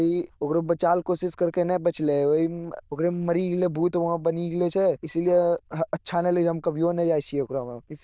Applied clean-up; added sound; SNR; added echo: neural diffusion model UNIVERSE++.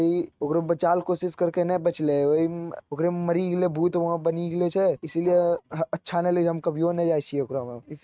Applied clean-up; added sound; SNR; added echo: neural mask model RNNoise.